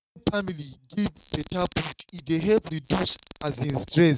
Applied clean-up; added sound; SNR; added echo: neural mask model RNNoise.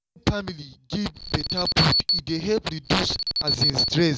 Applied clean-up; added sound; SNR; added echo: none; Alarm; 1 dB; none.